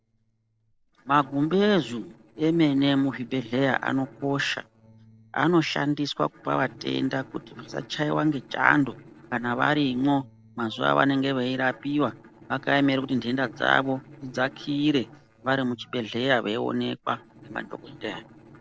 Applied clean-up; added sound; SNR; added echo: neural separator model SepFormer DNS4.